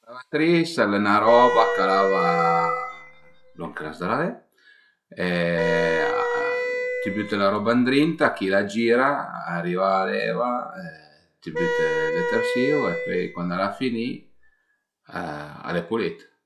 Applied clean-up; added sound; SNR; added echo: classical method log-MMSE.